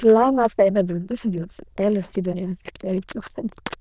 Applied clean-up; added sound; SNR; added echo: neural diffusion model UNIVERSE++.